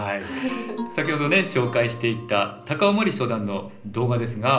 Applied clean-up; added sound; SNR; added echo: none; Guitar; 15 dB; reverberation time 0.5 s.